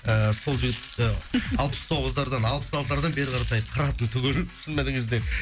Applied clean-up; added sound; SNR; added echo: none; Coin (dropping); 10 dB; none.